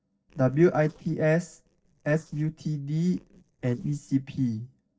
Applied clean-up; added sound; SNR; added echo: neural separator model SepFormer DNS4.